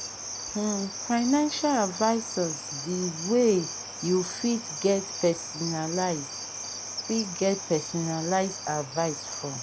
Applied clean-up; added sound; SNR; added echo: none; Cricket; 8 dB; none.